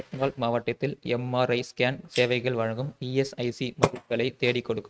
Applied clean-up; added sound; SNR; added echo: neural mask model RNNoise.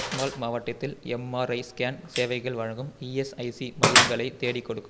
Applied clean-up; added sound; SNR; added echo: none; Gunshot, gunfire; -1 dB; none.